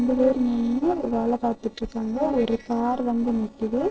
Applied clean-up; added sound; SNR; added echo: neural separator model SepFormer DNS4.